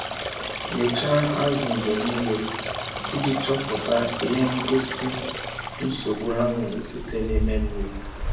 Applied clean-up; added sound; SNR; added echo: none; Stream; 3 dB; reverberation time 0.6 s.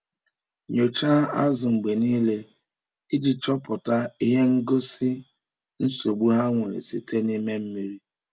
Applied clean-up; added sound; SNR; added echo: none; none; none; none.